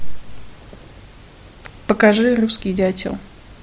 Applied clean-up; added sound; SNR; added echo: none; none; none; none.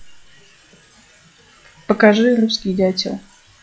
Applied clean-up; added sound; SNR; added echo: classical method log-MMSE.